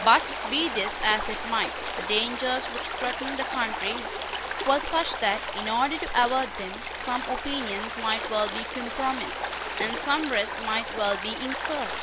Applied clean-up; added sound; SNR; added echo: none; Stream; 4 dB; none.